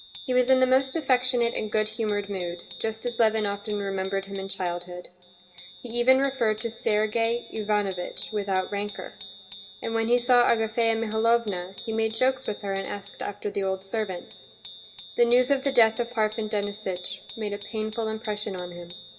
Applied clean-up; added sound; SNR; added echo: none; Bicycle bell; 18 dB; reverberation time 0.3 s.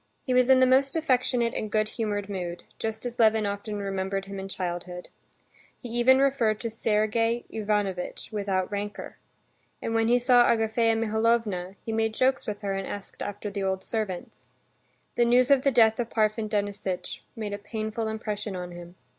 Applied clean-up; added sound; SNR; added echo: none; none; none; none.